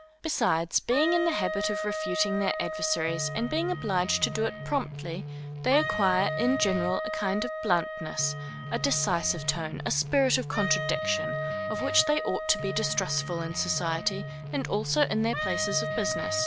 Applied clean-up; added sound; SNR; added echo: none; Guitar + Wind instrument, woodwind instrument; 5 dB; none.